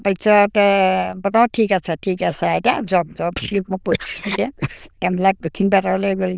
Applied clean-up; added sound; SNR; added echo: neural diffusion model UNIVERSE++.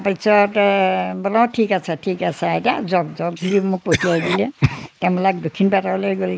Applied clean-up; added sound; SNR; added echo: neural mask model Resemble Enhance denoiser.